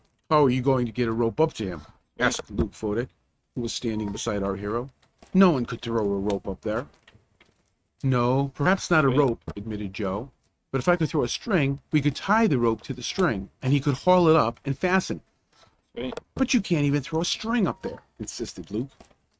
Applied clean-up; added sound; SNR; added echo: neural mask model RNNoise.